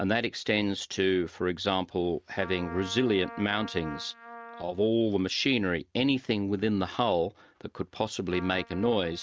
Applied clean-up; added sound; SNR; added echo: neural mask model RNNoise.